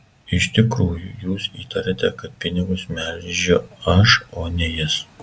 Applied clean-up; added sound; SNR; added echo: none; none; none; none.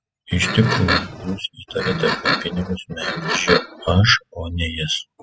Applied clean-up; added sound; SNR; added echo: classical method spectral subtraction.